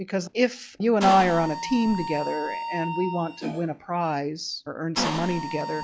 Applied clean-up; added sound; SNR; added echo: classical method log-MMSE.